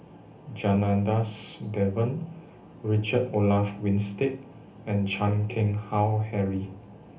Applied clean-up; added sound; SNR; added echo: none; none; none; reverberation time 0.3 s.